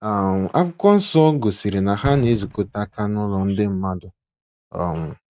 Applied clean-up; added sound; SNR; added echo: neural mask model RNNoise.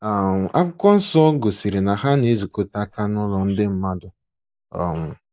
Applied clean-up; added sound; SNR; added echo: neural mask model Resemble Enhance denoiser.